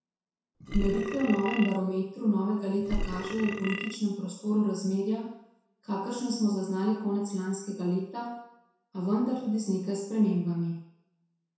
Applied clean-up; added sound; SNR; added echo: none; Burping, eructation; 4 dB; reverberation time 0.7 s.